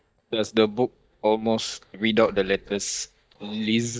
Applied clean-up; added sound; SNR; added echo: neural mask model DeepFilterNet 3.